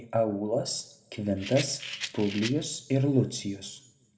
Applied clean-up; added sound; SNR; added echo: none; Rattle; 10 dB; reverberation time 0.6 s.